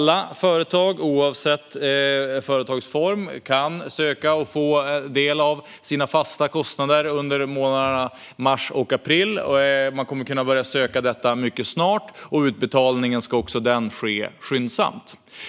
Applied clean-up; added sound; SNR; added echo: none; none; none; none.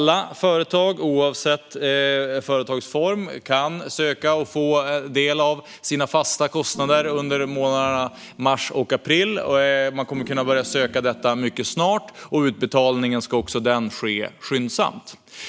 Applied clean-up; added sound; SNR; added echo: none; Piano; 19 dB; none.